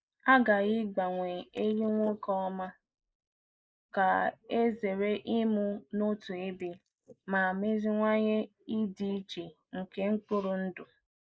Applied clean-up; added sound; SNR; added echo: neural mask model Resemble Enhance denoiser.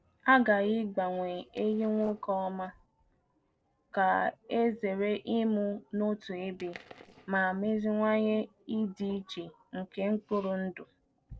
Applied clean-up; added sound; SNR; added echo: neural separator model SepFormer DNS4.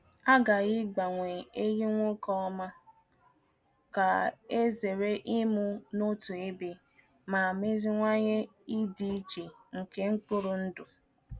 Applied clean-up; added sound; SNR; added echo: none; none; none; none.